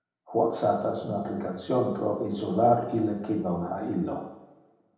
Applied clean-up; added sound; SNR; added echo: none; none; none; reverberation time 0.8 s.